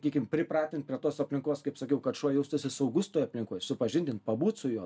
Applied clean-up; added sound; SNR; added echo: none; none; none; none.